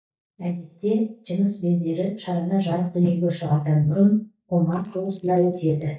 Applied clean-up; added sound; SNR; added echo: neural mask model DeepFilterNet 3.